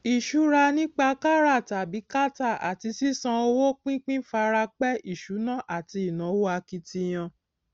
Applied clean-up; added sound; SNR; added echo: none; none; none; none.